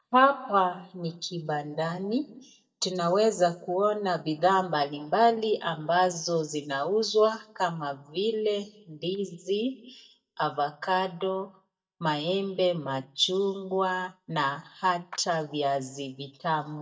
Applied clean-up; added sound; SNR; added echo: neural mask model DeepFilterNet 3.